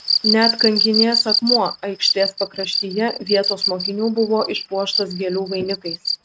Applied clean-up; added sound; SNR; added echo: neural mask model RNNoise.